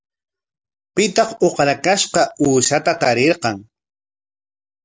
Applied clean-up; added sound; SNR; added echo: none; none; none; none.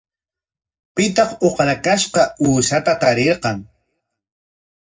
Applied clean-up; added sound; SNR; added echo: none; none; none; reverberation time 0.4 s.